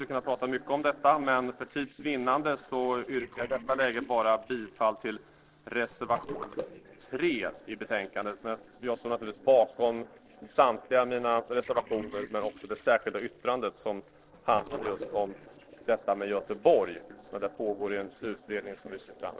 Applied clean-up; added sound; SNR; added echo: neural separator model SepFormer DNS4.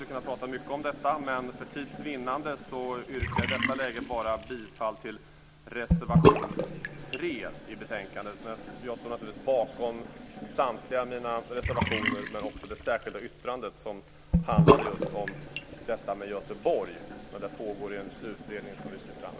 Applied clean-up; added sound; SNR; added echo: none; Bathtub (filling or washing) / Sink (filling or washing); -2 dB; none.